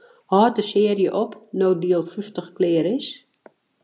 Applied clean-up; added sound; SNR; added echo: none; none; none; none.